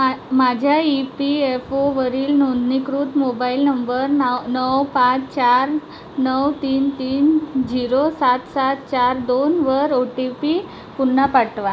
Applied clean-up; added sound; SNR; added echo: none; none; none; none.